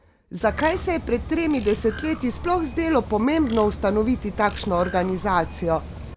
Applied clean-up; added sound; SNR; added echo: none; Bird; 11 dB; none.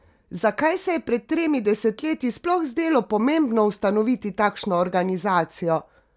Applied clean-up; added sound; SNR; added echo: none; none; none; none.